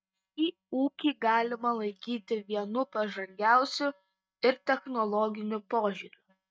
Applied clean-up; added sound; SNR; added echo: neural mask model DeepFilterNet 3.